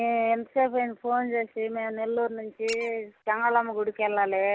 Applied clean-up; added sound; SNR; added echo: none; Squeak; 17 dB; none.